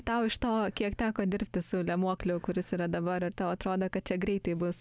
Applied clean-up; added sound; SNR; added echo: none; none; none; none.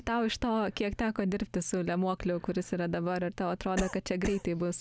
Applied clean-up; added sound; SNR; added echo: none; Cough; 8 dB; none.